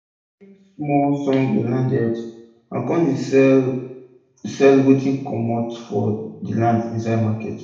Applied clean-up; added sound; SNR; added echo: none; none; none; reverberation time 0.8 s.